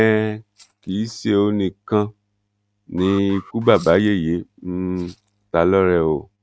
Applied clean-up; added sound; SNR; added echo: neural mask model RNNoise.